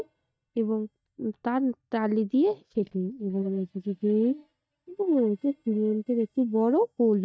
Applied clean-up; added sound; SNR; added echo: neural mask model DeepFilterNet 3.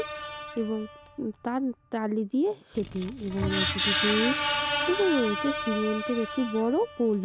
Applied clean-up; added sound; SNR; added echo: none; Screech; 2 dB; none.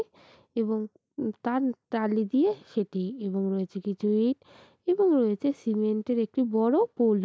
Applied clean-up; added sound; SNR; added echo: none; none; none; none.